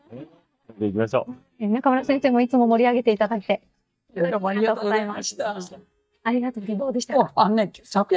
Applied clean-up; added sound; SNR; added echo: neural mask model DeepFilterNet 3.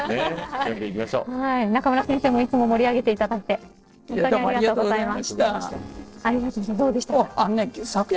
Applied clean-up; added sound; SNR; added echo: neural separator model SepFormer DNS4.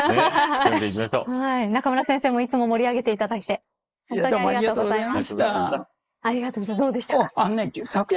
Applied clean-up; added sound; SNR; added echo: neural mask model Resemble Enhance denoiser.